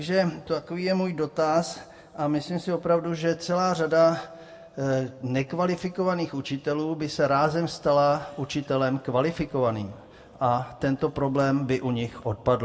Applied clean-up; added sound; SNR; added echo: none; none; none; reverberation time 1.0 s.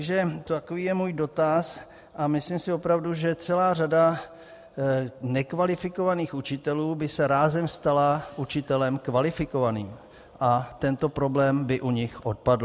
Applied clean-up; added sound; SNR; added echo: none; none; none; none.